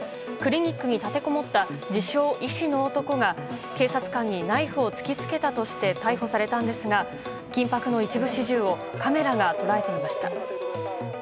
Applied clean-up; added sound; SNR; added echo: none; Bowed string instrument; 19 dB; none.